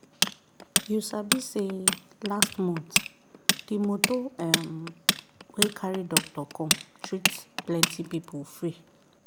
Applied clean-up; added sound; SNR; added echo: none; Tools; -3 dB; none.